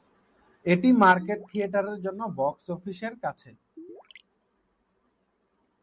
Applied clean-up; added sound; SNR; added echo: none; Gurgling; 20 dB; none.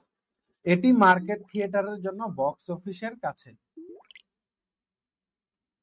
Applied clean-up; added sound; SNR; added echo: neural mask model RNNoise.